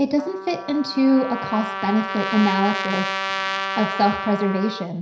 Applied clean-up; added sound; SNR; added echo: none; Trumpet; 6 dB; reverberation time 0.5 s.